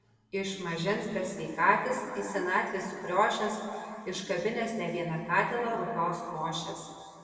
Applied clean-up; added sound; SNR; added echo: none; none; none; reverberation time 2.1 s.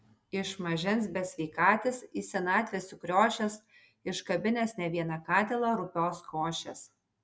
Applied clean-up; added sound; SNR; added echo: none; none; none; none.